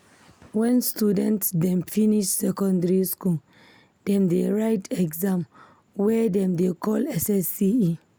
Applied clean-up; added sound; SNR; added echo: none; none; none; none.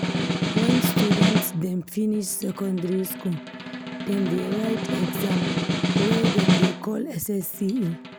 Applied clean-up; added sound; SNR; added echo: none; Snare drum; -1 dB; none.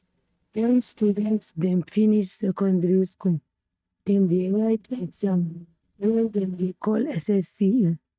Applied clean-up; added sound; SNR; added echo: neural mask model DeepFilterNet 3.